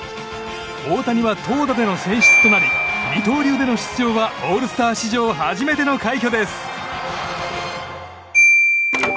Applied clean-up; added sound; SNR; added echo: none; Marimba, xylophone; 1 dB; none.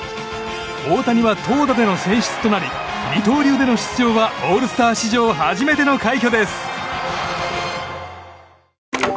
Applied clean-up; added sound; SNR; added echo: none; none; none; none.